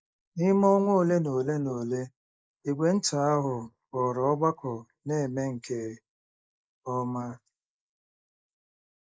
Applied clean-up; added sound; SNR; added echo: neural mask model Resemble Enhance denoiser.